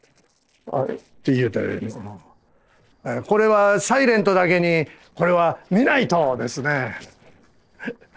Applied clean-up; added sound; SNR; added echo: neural separator model SepFormer DNS4.